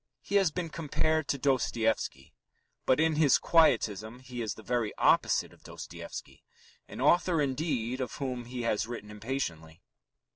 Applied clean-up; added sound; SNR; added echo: none; none; none; none.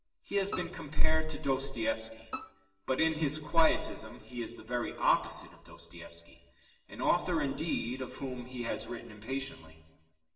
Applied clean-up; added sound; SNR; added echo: none; Bowed string instrument; 17 dB; reverberation time 1.1 s.